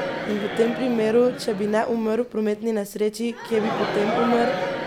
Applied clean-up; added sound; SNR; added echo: none; Crowd; 6 dB; none.